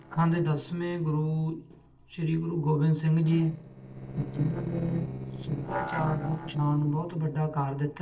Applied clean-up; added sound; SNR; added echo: neural separator model SepFormer DNS4.